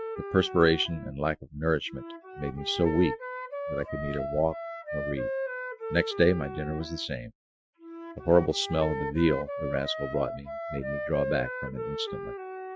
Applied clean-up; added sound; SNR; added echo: classical method Wiener filter.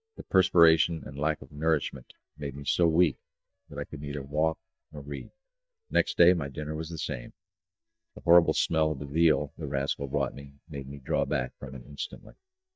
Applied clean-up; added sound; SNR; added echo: neural mask model DeepFilterNet 3.